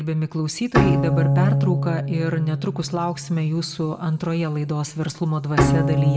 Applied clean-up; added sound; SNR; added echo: none; Bowed string instrument; -1 dB; reverberation time 2.2 s.